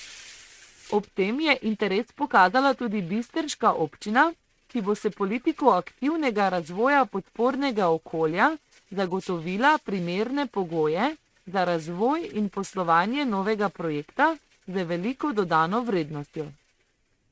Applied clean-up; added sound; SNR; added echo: neural mask model RNNoise.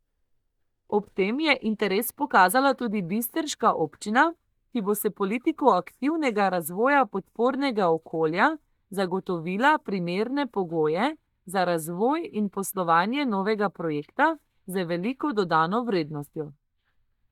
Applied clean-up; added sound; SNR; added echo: neural mask model DeepFilterNet 3.